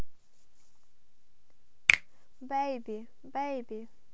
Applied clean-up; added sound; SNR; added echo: none; Finger snapping; -3 dB; none.